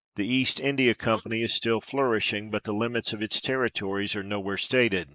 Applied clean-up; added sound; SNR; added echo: neural mask model Resemble Enhance denoiser.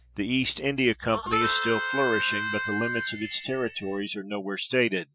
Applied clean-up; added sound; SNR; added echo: classical method Wiener filter.